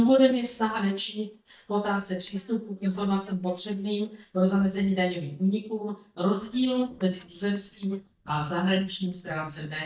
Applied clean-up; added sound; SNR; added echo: neural mask model DeepFilterNet 3.